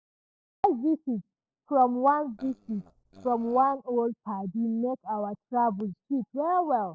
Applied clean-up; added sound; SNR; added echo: neural separator model SepFormer DNS4.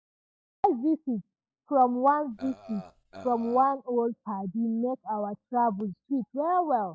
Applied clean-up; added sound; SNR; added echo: classical method log-MMSE.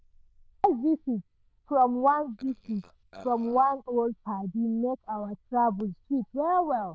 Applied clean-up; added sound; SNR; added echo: neural diffusion model UNIVERSE++.